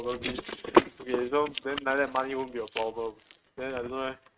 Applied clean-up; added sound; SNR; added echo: neural mask model RNNoise.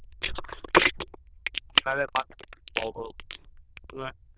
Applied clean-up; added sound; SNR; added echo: neural diffusion model UNIVERSE++.